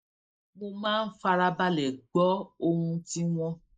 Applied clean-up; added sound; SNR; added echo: neural mask model Resemble Enhance denoiser.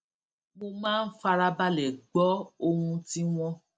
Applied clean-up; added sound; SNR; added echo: none; none; none; none.